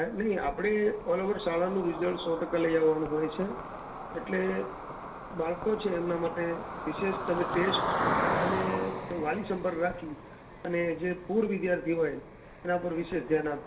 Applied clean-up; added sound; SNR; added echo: none; Cricket; 6 dB; reverberation time 0.6 s.